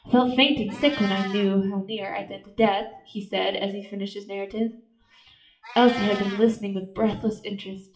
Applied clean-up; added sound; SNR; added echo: classical method WPE with log-MMSE.